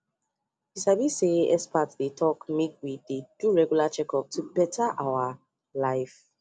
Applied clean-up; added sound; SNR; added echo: none; none; none; none.